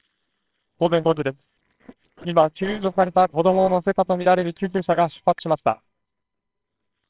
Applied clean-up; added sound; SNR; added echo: neural separator model SepFormer WHAMR!.